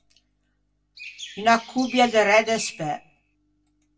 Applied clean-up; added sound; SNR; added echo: none; Chirp, tweet; 17 dB; reverberation time 0.2 s.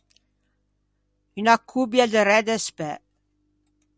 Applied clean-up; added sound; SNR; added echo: none; none; none; none.